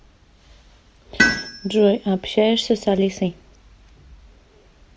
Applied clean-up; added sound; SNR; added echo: none; Tools; 4 dB; none.